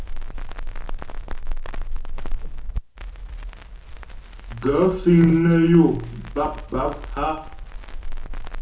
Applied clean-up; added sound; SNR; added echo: none; Crackle; 4 dB; reverberation time 0.6 s.